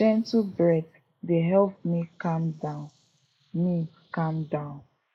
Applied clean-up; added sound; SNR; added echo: neural mask model Resemble Enhance denoiser.